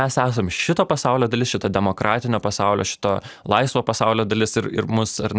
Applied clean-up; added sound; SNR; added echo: none; none; none; none.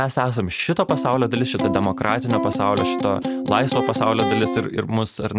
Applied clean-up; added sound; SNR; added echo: none; Electric guitar; 3 dB; none.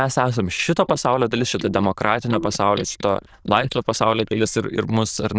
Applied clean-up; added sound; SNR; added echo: neural diffusion model UNIVERSE++.